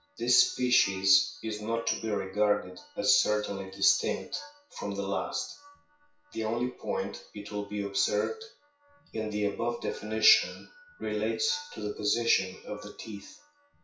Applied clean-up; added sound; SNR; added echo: classical method WPE with log-MMSE.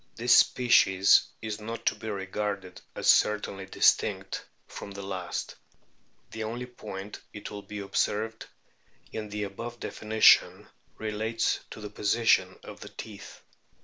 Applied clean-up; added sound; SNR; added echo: none; none; none; none.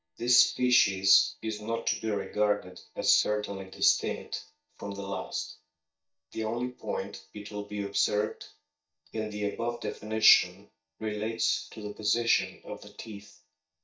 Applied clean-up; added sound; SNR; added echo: neural mask model DeepFilterNet 3.